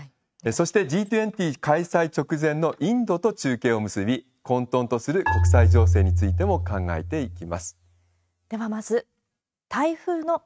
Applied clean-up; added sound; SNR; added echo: neural mask model RNNoise.